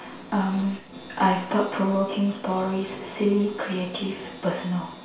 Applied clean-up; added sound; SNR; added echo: none; none; none; reverberation time 0.6 s.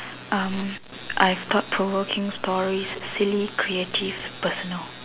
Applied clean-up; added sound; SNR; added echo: none; none; none; none.